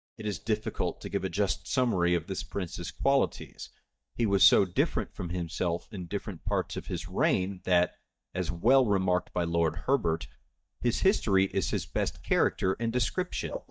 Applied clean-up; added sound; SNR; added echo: neural mask model DeepFilterNet 3.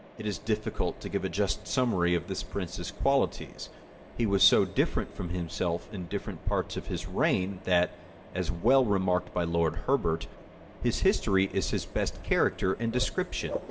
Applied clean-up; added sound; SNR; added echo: none; Mechanisms; 18 dB; reverberation time 0.5 s.